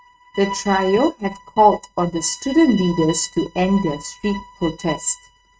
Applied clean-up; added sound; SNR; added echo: neural mask model RNNoise.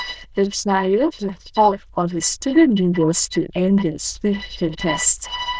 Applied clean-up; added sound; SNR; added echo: neural diffusion model UNIVERSE++.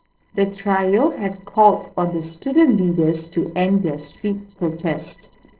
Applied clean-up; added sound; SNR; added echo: neural separator model SepFormer DNS4.